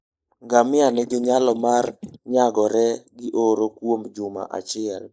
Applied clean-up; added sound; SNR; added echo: neural mask model Resemble Enhance denoiser.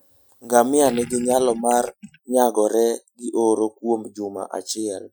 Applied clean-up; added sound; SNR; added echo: classical method Wiener filter.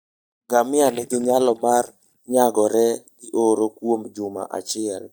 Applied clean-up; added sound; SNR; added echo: neural mask model DeepFilterNet 3.